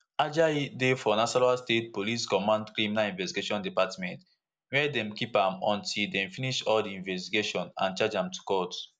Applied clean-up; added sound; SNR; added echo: none; none; none; none.